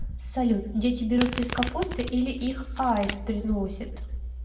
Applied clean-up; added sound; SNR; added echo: none; Domestic sounds, home sounds; 8 dB; reverberation time 0.6 s.